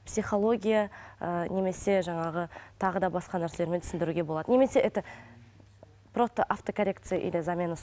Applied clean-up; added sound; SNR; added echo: none; none; none; none.